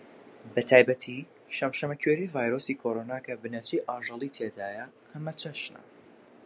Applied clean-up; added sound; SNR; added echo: none; none; none; none.